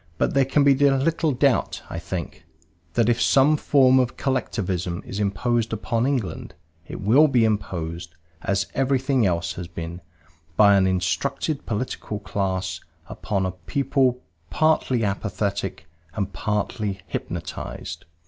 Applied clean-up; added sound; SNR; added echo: none; none; none; none.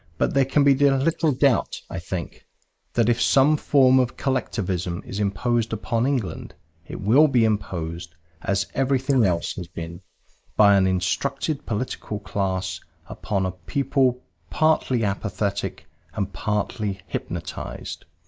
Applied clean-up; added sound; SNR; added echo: neural mask model Resemble Enhance denoiser.